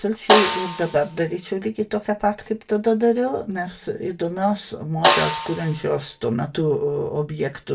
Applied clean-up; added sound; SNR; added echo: none; Snare drum; 3 dB; reverberation time 0.2 s.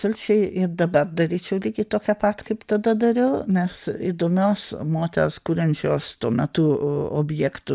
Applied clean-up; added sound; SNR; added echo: none; none; none; none.